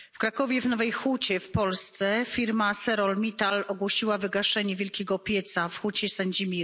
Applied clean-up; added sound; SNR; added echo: none; none; none; none.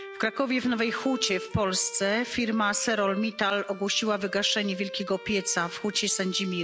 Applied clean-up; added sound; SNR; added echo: none; Bowed string instrument; 15 dB; none.